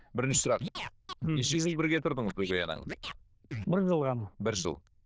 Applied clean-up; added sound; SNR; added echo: neural diffusion model UNIVERSE++.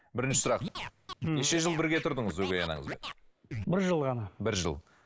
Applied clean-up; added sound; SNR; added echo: neural mask model Resemble Enhance denoiser.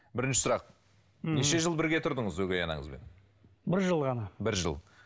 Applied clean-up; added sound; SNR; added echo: none; none; none; none.